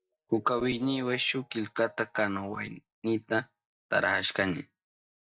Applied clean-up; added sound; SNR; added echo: neural mask model DeepFilterNet 3.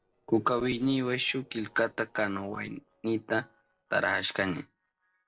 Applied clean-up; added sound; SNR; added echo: neural separator model SepFormer DNS4.